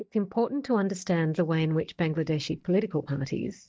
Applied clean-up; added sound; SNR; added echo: neural mask model DeepFilterNet 3.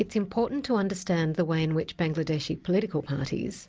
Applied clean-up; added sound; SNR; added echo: none; none; none; none.